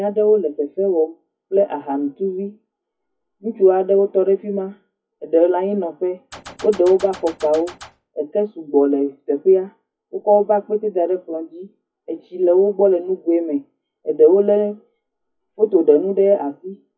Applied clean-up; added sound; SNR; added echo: classical method WPE with log-MMSE.